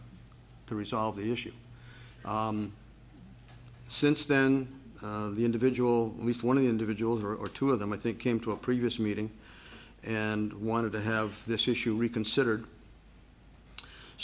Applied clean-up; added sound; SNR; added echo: none; none; none; none.